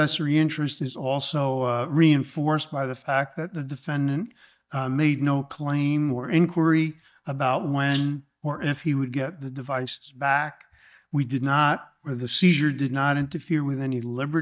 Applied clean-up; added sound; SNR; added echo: neural mask model DeepFilterNet 3.